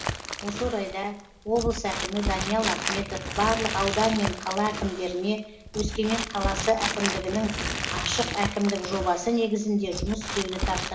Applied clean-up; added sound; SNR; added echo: none; Crumpling, crinkling; 4 dB; reverberation time 0.8 s.